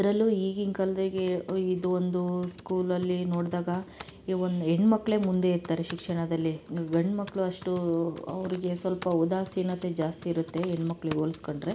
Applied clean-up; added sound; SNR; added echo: none; Typing; 19 dB; none.